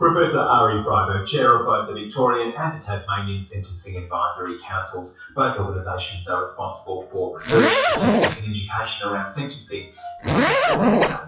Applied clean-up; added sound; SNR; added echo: classical method WPE with log-MMSE.